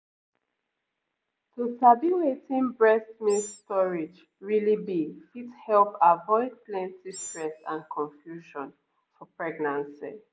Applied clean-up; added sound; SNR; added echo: none; Animal; 16 dB; none.